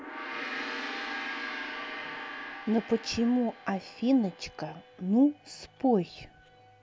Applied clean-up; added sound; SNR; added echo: none; Gong; 10 dB; none.